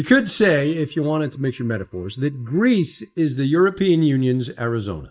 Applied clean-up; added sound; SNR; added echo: neural mask model DeepFilterNet 3.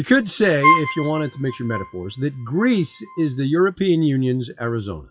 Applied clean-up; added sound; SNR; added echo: classical method WPE with log-MMSE.